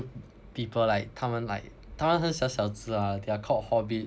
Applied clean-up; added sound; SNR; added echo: none; none; none; none.